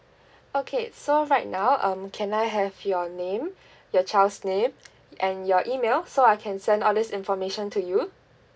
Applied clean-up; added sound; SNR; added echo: none; none; none; none.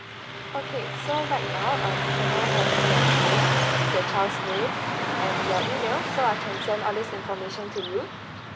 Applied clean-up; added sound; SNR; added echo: none; Car passing by; -4 dB; none.